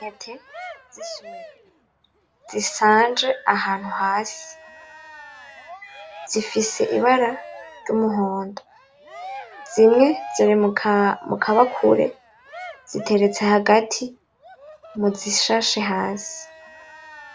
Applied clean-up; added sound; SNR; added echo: none; Cheering; 18 dB; none.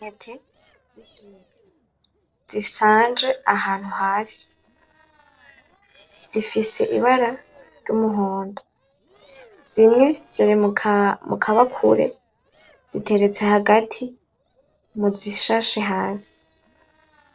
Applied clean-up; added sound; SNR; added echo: neural separator model SepFormer DNS4.